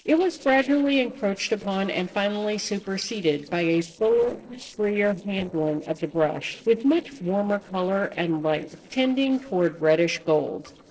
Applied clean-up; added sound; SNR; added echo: neural separator model SepFormer DNS4.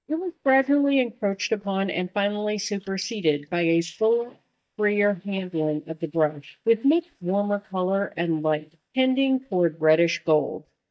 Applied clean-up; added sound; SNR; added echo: neural mask model DeepFilterNet 3.